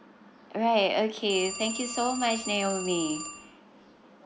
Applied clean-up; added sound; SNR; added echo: none; Telephone; 9 dB; none.